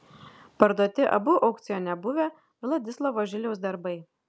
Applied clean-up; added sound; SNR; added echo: none; none; none; none.